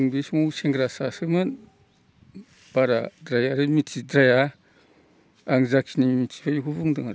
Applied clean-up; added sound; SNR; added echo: none; none; none; none.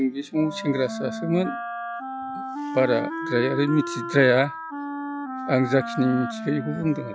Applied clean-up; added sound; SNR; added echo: classical method log-MMSE.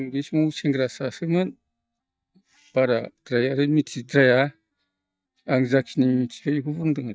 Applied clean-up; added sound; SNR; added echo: neural mask model DeepFilterNet 3.